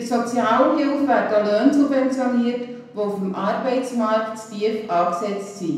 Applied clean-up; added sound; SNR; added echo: none; none; none; reverberation time 0.9 s.